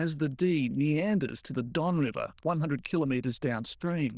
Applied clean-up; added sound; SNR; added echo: neural diffusion model UNIVERSE++.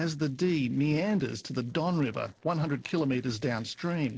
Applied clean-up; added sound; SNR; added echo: neural separator model SepFormer DNS4.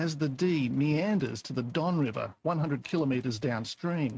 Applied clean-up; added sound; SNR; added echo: neural mask model RNNoise.